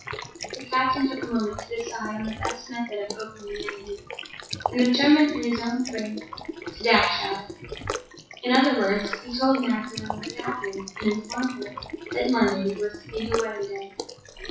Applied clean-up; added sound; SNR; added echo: classical method WPE with log-MMSE.